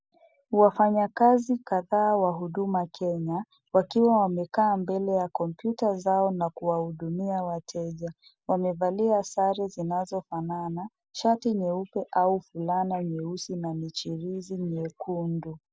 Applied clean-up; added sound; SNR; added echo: none; none; none; none.